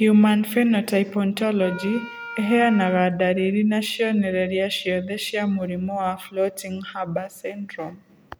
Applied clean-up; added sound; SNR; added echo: none; Wind instrument, woodwind instrument; 15 dB; none.